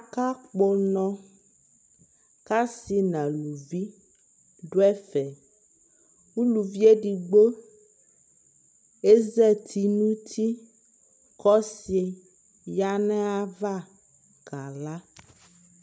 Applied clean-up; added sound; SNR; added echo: none; none; none; none.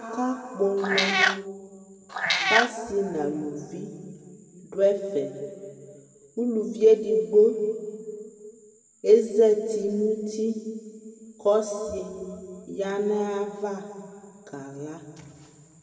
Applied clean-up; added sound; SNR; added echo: none; Meow; -2 dB; reverberation time 2.0 s.